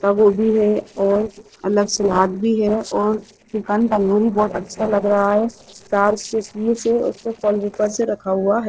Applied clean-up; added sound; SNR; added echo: neural separator model SepFormer DNS4.